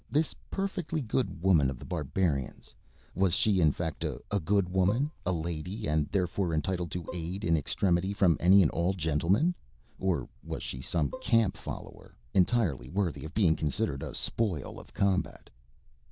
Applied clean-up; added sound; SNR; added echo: neural diffusion model UNIVERSE++.